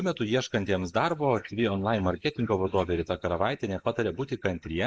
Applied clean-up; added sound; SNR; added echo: neural mask model Resemble Enhance denoiser.